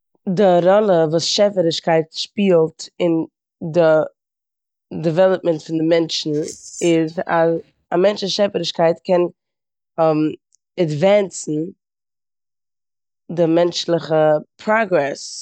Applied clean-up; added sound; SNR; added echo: neural mask model DeepFilterNet 3.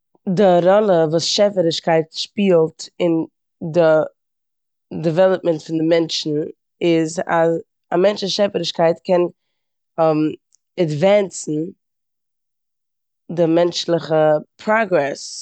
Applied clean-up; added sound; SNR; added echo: none; none; none; none.